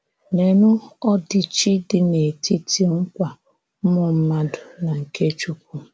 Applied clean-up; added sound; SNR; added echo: none; none; none; none.